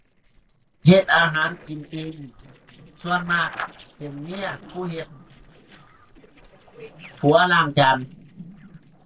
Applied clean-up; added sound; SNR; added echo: neural separator model SepFormer DNS4.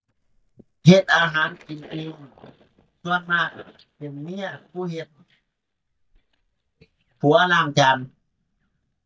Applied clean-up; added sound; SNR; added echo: neural mask model DeepFilterNet 3.